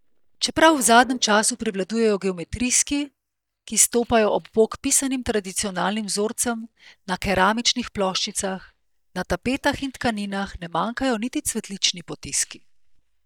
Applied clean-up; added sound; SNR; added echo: neural mask model DeepFilterNet 3.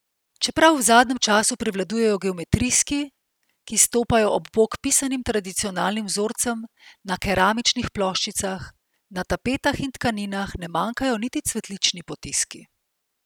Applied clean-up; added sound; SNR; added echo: none; none; none; none.